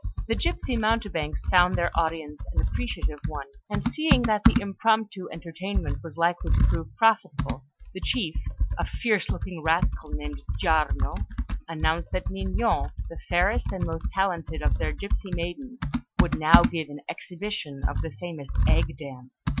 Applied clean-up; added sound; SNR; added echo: classical method Wiener filter.